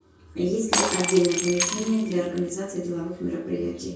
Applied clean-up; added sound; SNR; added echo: none; Shatter; 3 dB; reverberation time 0.6 s.